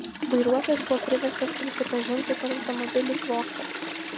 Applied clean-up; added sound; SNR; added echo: none; Toilet flush; 5 dB; none.